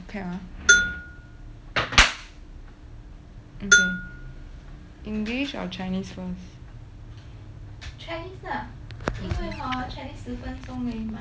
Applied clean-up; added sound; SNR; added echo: none; Bell; -4 dB; none.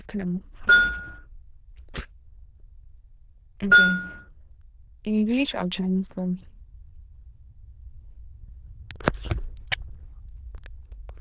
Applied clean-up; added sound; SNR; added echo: neural diffusion model UNIVERSE++.